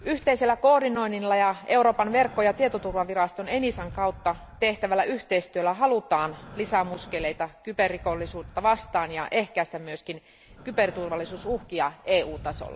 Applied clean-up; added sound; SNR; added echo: none; Breathing; 20 dB; none.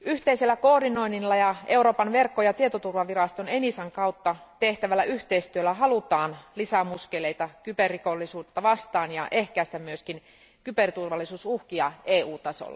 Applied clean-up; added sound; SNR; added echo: none; none; none; none.